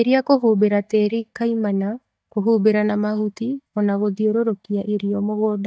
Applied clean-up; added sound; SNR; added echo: neural mask model DeepFilterNet 3.